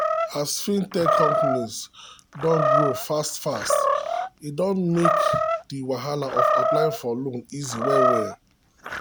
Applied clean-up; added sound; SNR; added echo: none; Animal; -2 dB; none.